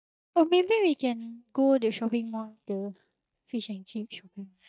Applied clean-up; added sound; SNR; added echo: neural mask model DeepFilterNet 3.